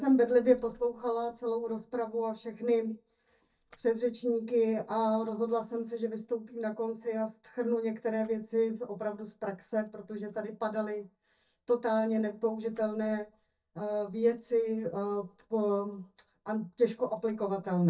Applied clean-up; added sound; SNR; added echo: neural mask model DeepFilterNet 3.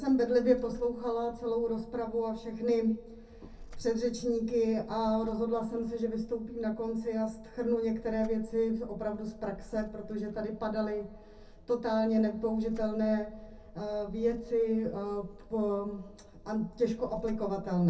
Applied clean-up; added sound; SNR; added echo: none; Purr; 17 dB; reverberation time 0.3 s.